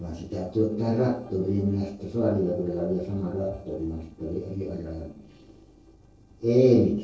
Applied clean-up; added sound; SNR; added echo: neural separator model SepFormer DNS4.